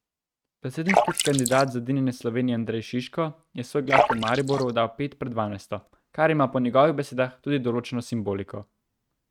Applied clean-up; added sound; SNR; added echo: neural mask model RNNoise.